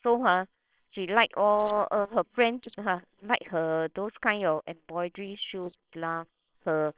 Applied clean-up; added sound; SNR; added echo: neural separator model SepFormer WHAMR!.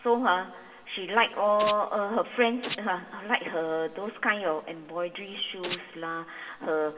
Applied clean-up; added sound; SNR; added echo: none; Domestic sounds, home sounds; 12 dB; reverberation time 1.3 s.